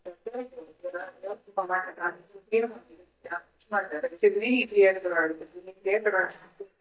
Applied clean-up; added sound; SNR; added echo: neural mask model DeepFilterNet 3.